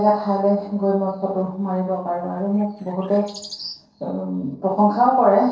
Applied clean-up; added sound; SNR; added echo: neural separator model SepFormer DNS4.